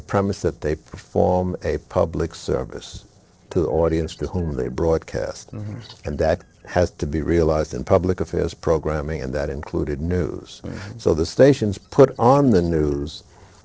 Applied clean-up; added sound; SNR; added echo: neural separator model SepFormer DNS4.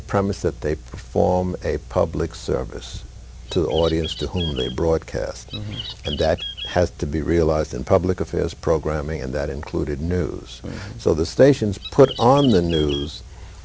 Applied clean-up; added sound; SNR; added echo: none; Bird; 12 dB; none.